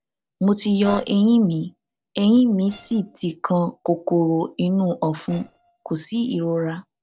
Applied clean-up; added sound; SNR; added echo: neural separator model SepFormer DNS4.